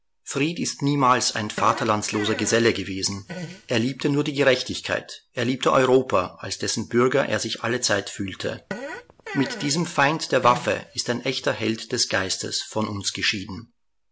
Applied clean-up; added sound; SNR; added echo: none; Fart; 14 dB; none.